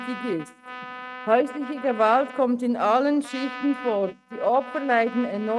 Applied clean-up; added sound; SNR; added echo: neural mask model RNNoise.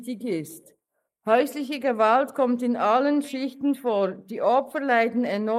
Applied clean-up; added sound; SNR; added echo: neural mask model Resemble Enhance denoiser.